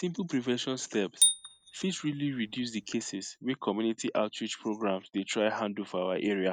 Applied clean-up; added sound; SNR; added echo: neural mask model RNNoise.